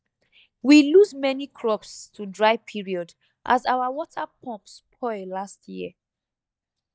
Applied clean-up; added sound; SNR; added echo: neural mask model DeepFilterNet 3.